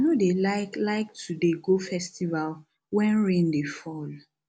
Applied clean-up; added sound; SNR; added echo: none; none; none; none.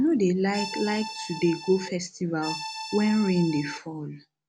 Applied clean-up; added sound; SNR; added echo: none; Accordion; 10 dB; none.